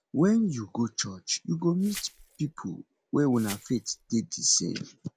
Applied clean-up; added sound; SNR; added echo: none; Glass; 17 dB; none.